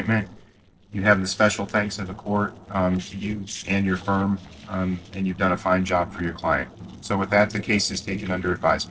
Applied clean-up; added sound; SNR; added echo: neural separator model SepFormer DNS4.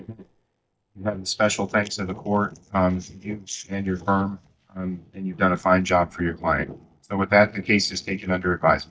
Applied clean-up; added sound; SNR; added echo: neural mask model DeepFilterNet 3.